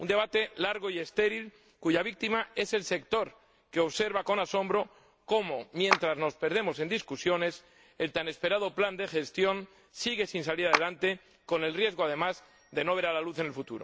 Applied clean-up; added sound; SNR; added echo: none; Clapping; 4 dB; none.